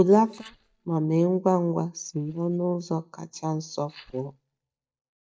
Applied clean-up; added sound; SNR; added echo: neural mask model DeepFilterNet 3.